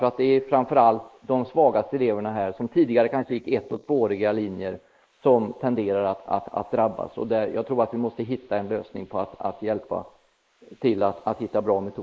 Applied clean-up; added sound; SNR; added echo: neural mask model Resemble Enhance denoiser.